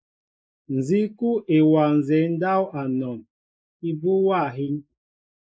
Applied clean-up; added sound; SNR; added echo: neural mask model Resemble Enhance denoiser.